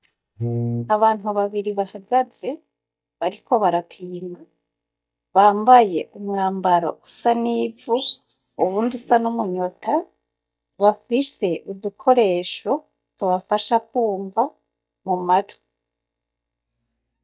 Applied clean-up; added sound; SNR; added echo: neural mask model DeepFilterNet 3.